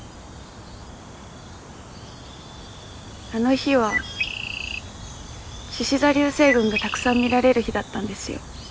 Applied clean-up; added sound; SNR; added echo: none; Bird; 7 dB; none.